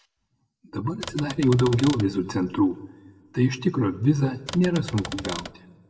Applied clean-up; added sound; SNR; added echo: none; Typewriter; 12 dB; reverberation time 1.0 s.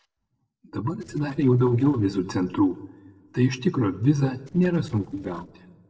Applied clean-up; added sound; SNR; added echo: neural separator model SepFormer DNS4.